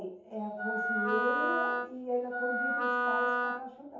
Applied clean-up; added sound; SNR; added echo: none; Wind instrument, woodwind instrument; -5 dB; reverberation time 0.7 s.